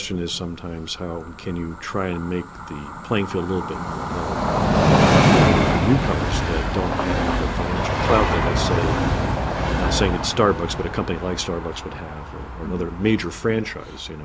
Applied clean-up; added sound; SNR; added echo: none; Train; -3 dB; none.